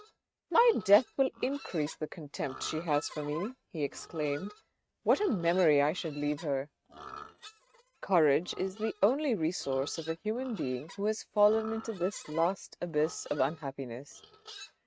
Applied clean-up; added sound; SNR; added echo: neural mask model RNNoise.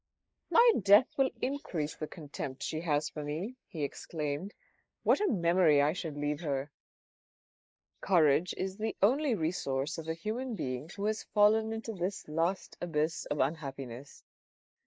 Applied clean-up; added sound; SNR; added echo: neural mask model Resemble Enhance denoiser.